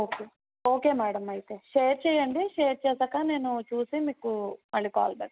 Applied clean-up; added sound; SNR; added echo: none; none; none; none.